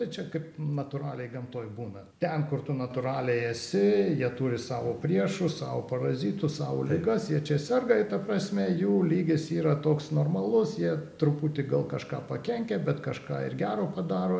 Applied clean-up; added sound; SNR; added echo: none; none; none; none.